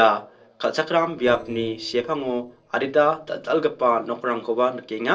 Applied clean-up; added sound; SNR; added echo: neural separator model SepFormer DNS4.